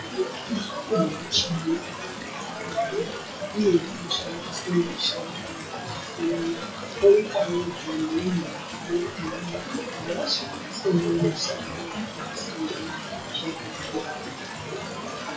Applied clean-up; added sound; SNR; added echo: classical method WPE with log-MMSE.